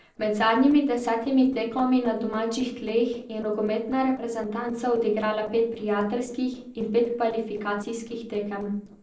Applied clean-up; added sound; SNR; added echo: neural separator model SepFormer DNS4.